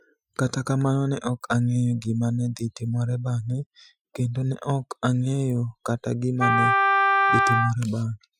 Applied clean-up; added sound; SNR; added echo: classical method Wiener filter.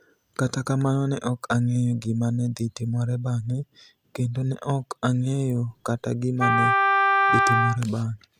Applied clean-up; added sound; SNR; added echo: none; Wind instrument, woodwind instrument; -3 dB; none.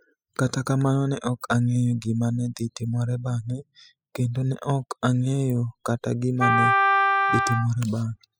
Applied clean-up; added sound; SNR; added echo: classical method spectral subtraction.